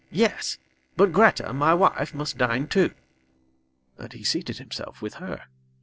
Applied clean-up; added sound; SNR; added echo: neural separator model SepFormer DNS4.